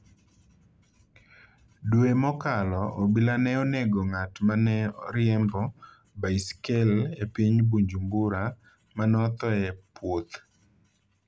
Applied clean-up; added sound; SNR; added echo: none; none; none; none.